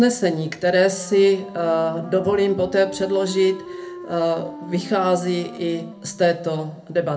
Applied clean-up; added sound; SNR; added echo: none; Wind instrument, woodwind instrument; 17 dB; reverberation time 0.3 s.